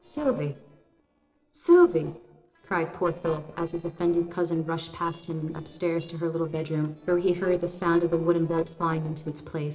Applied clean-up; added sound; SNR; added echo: neural separator model SepFormer DNS4.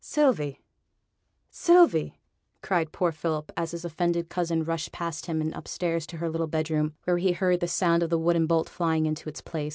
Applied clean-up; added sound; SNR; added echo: none; none; none; none.